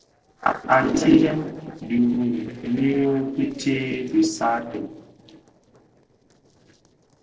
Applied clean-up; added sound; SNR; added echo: neural separator model SepFormer DNS4.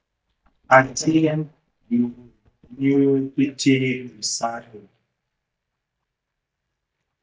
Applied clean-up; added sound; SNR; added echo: neural mask model DeepFilterNet 3.